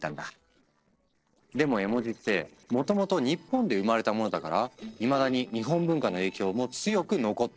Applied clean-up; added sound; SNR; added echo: neural separator model SepFormer DNS4.